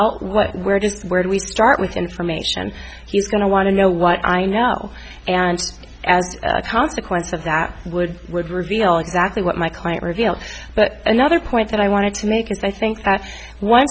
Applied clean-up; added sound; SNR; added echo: none; none; none; none.